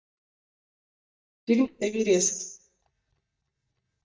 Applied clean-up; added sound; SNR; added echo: neural mask model DeepFilterNet 3.